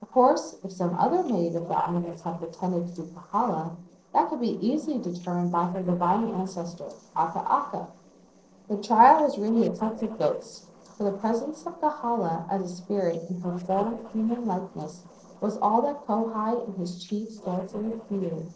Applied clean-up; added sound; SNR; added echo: neural separator model SepFormer DNS4.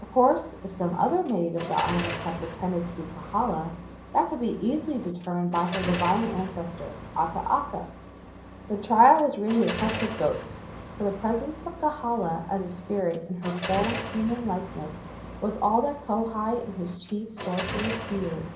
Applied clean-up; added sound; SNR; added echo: none; Car; 10 dB; reverberation time 0.6 s.